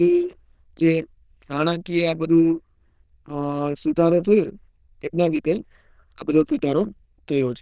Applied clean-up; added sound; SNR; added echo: neural diffusion model UNIVERSE++.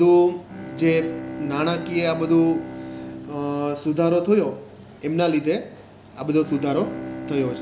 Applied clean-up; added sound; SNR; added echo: none; Bowed string instrument; 13 dB; none.